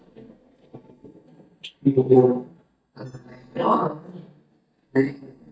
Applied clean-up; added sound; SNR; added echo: neural mask model DeepFilterNet 3.